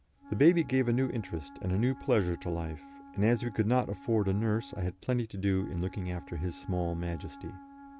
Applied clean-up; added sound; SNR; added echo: none; Wind instrument, woodwind instrument; 19 dB; none.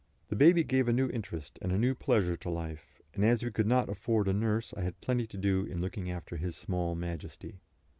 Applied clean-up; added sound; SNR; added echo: none; none; none; none.